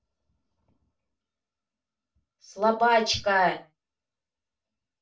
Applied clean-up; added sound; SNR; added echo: none; none; none; reverberation time 0.2 s.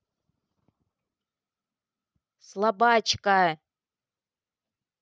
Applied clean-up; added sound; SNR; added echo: none; none; none; none.